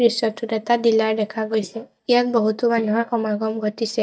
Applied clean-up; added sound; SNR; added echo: neural mask model DeepFilterNet 3.